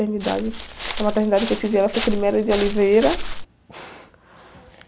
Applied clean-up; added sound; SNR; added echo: none; Walk, footsteps; 4 dB; none.